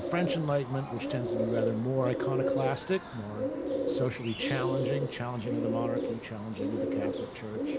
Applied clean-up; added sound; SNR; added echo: none; Bird; 0 dB; none.